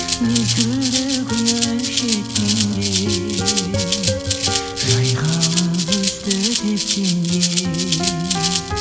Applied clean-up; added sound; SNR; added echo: none; Rattle (instrument); 2 dB; none.